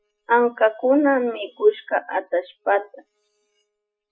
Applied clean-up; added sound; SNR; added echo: classical method Wiener filter.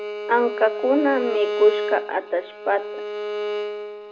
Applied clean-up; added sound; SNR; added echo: none; Bowed string instrument; 5 dB; none.